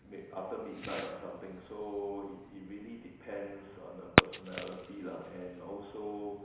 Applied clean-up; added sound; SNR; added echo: none; Fireworks; -5 dB; reverberation time 1.0 s.